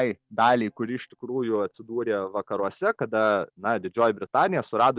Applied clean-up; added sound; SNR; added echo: none; none; none; none.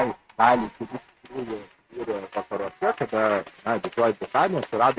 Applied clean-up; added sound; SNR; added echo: neural mask model RNNoise.